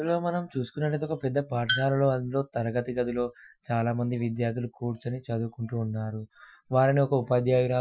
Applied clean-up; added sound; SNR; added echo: classical method Wiener filter.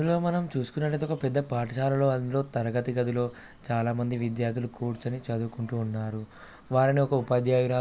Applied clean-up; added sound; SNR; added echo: none; none; none; none.